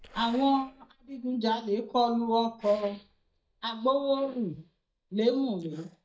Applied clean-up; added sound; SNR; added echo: neural mask model DeepFilterNet 3.